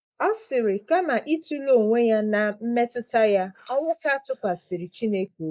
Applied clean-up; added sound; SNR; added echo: neural mask model Resemble Enhance denoiser.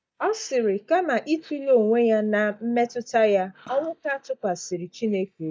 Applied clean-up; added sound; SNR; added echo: neural mask model DeepFilterNet 3.